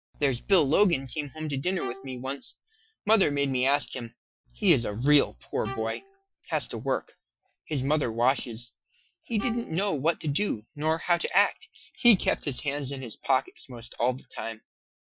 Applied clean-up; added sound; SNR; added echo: classical method Wiener filter.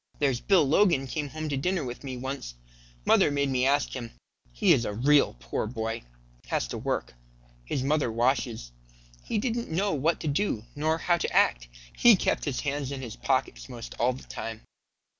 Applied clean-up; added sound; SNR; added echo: none; none; none; none.